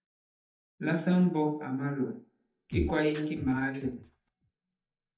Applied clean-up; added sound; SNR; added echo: neural mask model DeepFilterNet 3.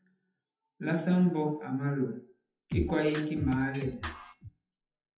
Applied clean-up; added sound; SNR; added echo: classical method WPE with log-MMSE.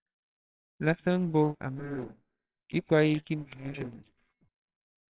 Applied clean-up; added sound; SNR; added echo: neural separator model SepFormer WHAMR!.